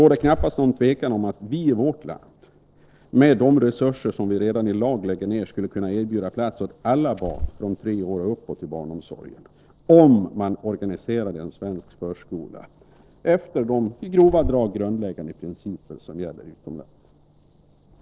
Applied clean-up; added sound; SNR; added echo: neural separator model SepFormer DNS4.